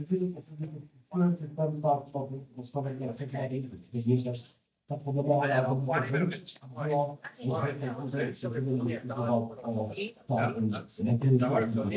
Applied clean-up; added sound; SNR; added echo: neural mask model DeepFilterNet 3.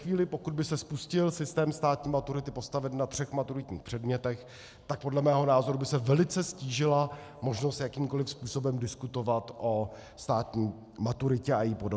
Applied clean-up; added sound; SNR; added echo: none; none; none; none.